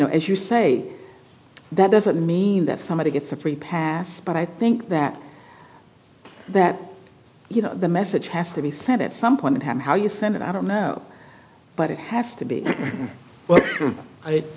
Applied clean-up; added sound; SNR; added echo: none; none; none; none.